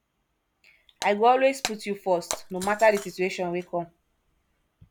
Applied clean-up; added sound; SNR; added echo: none; Shatter; 14 dB; none.